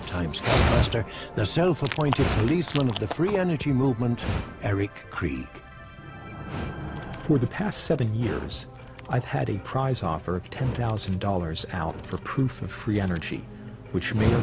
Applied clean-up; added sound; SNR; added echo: none; Dog; 6 dB; none.